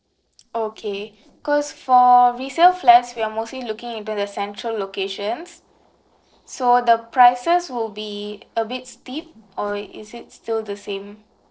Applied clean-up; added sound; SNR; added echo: neural separator model SepFormer DNS4.